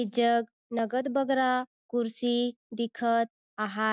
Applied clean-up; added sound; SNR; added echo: none; none; none; none.